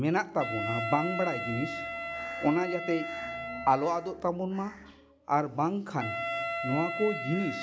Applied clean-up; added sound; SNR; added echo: none; Wind instrument, woodwind instrument; 6 dB; none.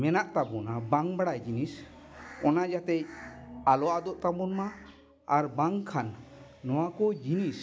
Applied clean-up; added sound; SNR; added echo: none; none; none; none.